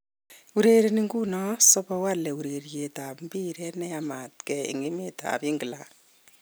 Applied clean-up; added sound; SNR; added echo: none; none; none; none.